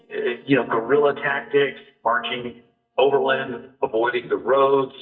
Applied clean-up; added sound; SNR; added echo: neural mask model DeepFilterNet 3.